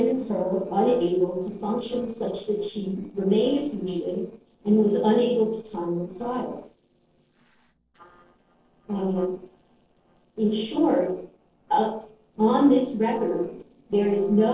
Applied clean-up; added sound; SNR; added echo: neural separator model SepFormer DNS4.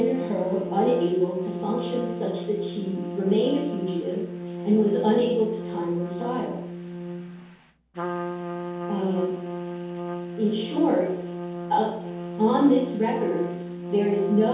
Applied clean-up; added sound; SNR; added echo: none; Trumpet; 7 dB; reverberation time 0.7 s.